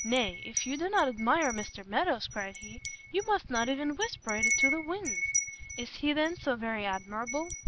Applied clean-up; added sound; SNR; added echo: none; Wind chime; 2 dB; none.